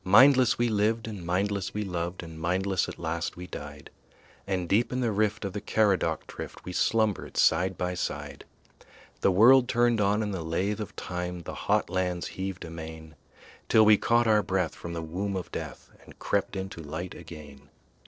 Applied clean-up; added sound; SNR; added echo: neural separator model SepFormer DNS4.